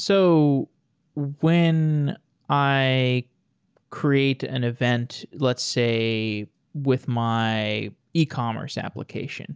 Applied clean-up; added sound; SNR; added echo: none; none; none; none.